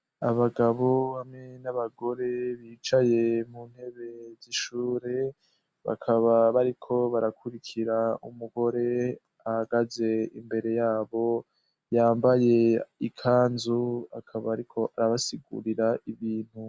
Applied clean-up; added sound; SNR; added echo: none; none; none; none.